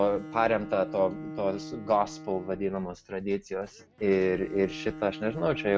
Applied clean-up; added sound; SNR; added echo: none; Bowed string instrument; 13 dB; none.